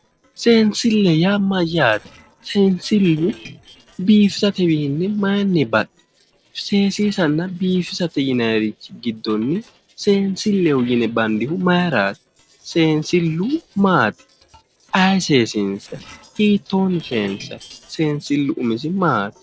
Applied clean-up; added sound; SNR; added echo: neural separator model SepFormer DNS4.